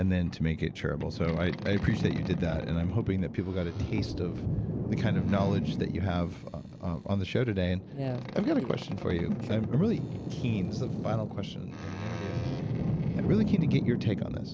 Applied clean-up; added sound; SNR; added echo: none; Boat, Water vehicle; 3 dB; none.